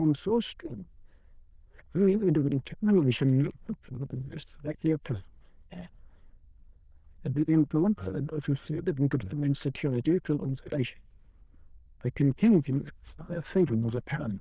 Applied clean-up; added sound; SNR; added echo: neural diffusion model UNIVERSE++.